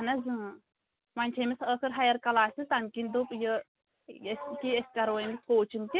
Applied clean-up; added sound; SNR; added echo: none; none; none; none.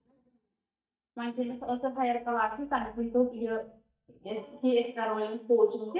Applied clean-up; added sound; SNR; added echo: neural mask model DeepFilterNet 3.